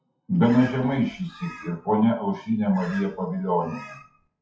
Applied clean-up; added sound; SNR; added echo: classical method WPE with log-MMSE.